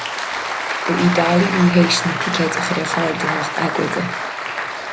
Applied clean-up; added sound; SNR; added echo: none; Applause; 3 dB; none.